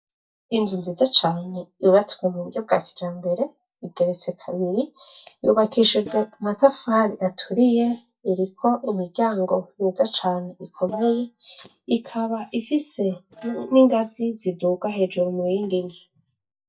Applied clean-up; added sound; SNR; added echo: neural mask model DeepFilterNet 3.